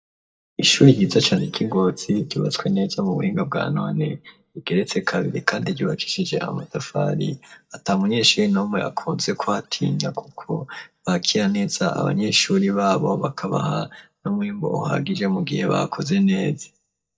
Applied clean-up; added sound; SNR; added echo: neural mask model DeepFilterNet 3.